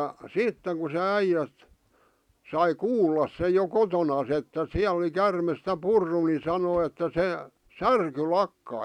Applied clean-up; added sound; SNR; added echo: none; none; none; none.